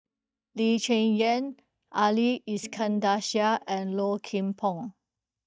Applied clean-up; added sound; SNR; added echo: neural mask model DeepFilterNet 3.